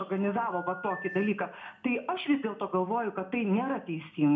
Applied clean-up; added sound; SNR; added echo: none; Telephone; 15 dB; reverberation time 0.3 s.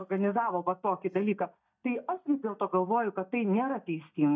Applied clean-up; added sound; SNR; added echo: neural mask model DeepFilterNet 3.